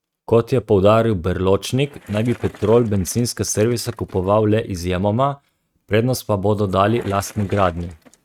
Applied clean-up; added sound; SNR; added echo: neural mask model RNNoise.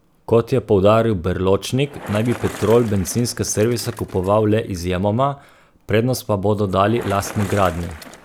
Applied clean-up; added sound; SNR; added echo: none; Bicycle; 19 dB; none.